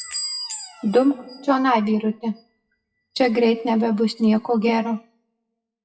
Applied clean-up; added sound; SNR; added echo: classical method WPE with log-MMSE.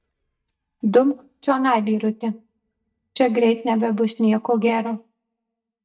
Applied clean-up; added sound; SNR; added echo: neural mask model DeepFilterNet 3.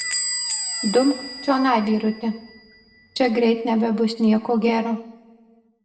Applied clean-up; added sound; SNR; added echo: none; Squeak / Bell; 9 dB; reverberation time 0.7 s.